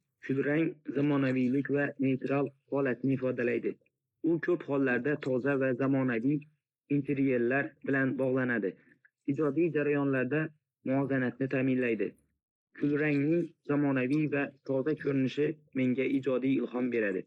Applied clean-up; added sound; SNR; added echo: neural mask model Resemble Enhance denoiser.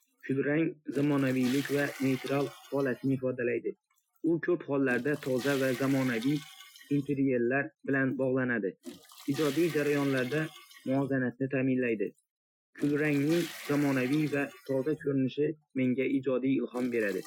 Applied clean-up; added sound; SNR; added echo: classical method Wiener filter.